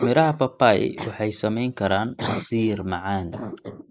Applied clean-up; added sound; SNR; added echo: neural mask model Resemble Enhance denoiser.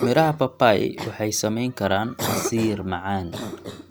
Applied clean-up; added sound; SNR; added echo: none; Cough; 10 dB; none.